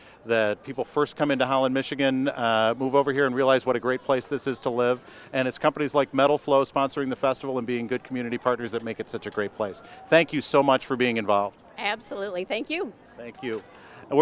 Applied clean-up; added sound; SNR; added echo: none; none; none; none.